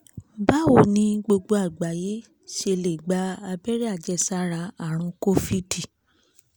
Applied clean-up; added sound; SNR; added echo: none; none; none; none.